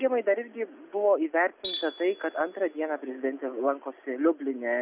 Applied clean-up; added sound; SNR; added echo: none; Tools; 13 dB; none.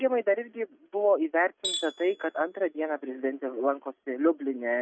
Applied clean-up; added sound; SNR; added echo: neural mask model RNNoise.